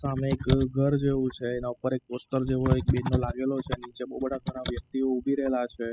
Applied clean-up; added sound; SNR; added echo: classical method spectral subtraction.